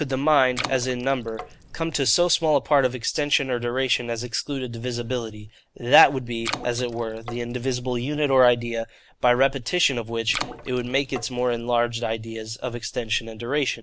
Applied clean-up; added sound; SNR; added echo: none; Water / Splash, splatter; 12 dB; none.